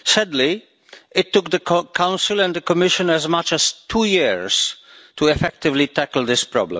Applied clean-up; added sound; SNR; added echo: none; none; none; none.